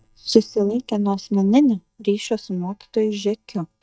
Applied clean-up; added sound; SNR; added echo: neural mask model DeepFilterNet 3.